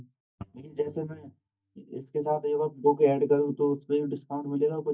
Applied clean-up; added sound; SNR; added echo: neural mask model DeepFilterNet 3.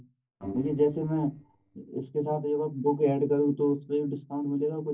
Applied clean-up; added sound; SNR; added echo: neural separator model SepFormer DNS4.